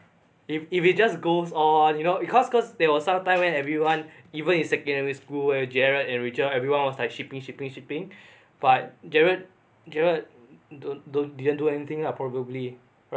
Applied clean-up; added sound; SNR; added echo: none; none; none; none.